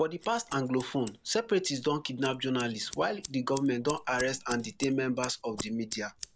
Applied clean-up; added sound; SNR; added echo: none; Scissors; 16 dB; none.